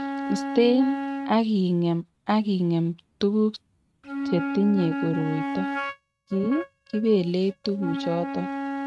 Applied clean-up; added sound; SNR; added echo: neural mask model RNNoise.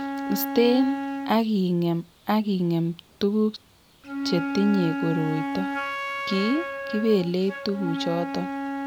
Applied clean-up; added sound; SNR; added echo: none; Wind instrument, woodwind instrument; 6 dB; none.